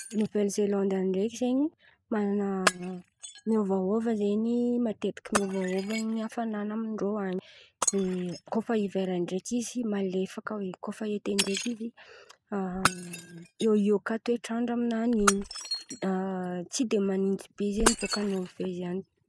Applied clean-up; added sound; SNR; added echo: neural mask model RNNoise.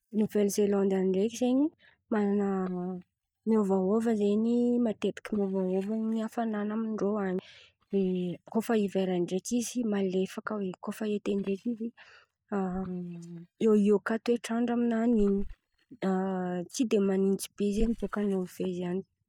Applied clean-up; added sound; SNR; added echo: neural mask model DeepFilterNet 3.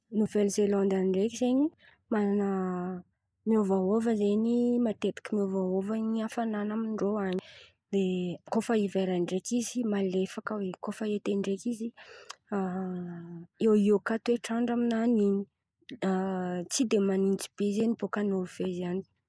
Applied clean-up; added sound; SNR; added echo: none; none; none; none.